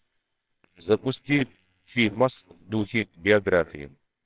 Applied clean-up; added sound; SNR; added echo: neural separator model SepFormer WHAMR!.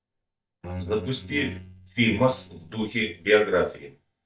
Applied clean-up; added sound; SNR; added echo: neural mask model DeepFilterNet 3.